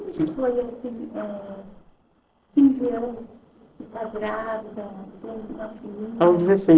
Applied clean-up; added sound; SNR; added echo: neural separator model SepFormer DNS4.